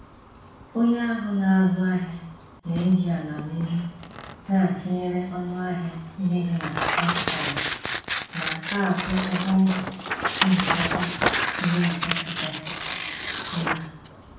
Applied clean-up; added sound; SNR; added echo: none; Tearing; 4 dB; reverberation time 0.7 s.